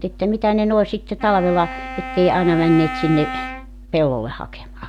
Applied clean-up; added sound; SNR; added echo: none; Wind instrument, woodwind instrument; 11 dB; none.